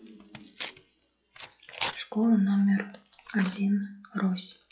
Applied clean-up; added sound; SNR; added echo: classical method log-MMSE.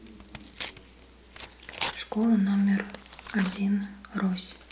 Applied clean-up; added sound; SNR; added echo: none; Tearing; 14 dB; none.